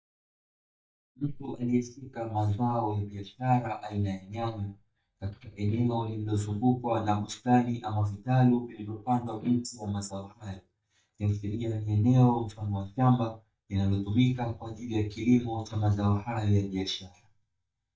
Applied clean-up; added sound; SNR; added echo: neural mask model DeepFilterNet 3.